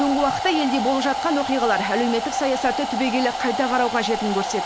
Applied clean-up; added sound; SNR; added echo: none; Domestic sounds, home sounds; 3 dB; none.